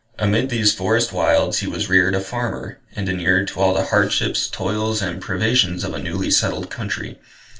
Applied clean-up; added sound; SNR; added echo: none; none; none; reverberation time 0.2 s.